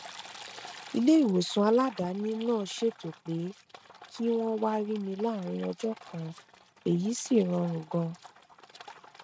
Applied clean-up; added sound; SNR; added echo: neural mask model RNNoise.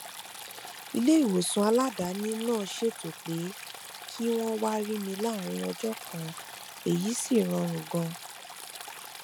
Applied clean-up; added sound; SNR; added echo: none; Stream; 13 dB; none.